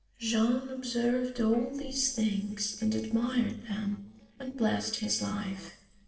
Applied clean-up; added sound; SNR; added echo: neural separator model SepFormer DNS4.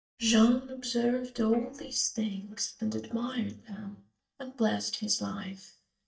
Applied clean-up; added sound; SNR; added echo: neural mask model DeepFilterNet 3.